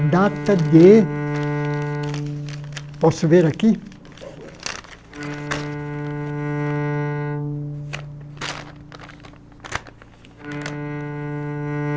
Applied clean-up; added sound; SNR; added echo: none; Bowed string instrument; 6 dB; none.